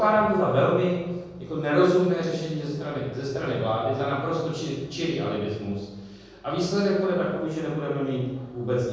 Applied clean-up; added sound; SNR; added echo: none; none; none; reverberation time 1.3 s.